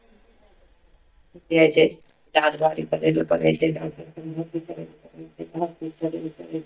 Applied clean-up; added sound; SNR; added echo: neural mask model DeepFilterNet 3.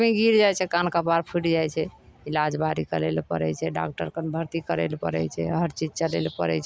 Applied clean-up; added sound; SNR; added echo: none; none; none; none.